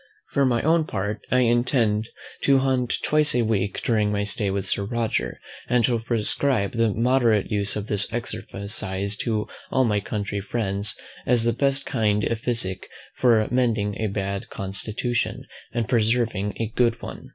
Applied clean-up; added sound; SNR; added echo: none; none; none; none.